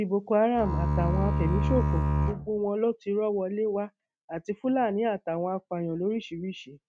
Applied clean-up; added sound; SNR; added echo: neural mask model RNNoise.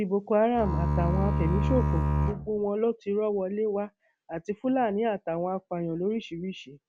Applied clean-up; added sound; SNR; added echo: none; Bowed string instrument; -2 dB; none.